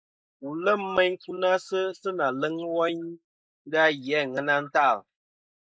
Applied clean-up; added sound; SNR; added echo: neural mask model Resemble Enhance denoiser.